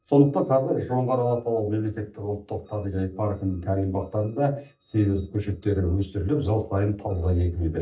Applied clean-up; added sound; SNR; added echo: neural mask model DeepFilterNet 3.